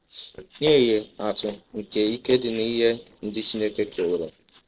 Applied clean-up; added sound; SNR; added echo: neural separator model SepFormer DNS4.